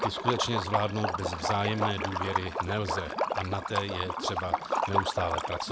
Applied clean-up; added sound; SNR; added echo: none; Liquid; -1 dB; none.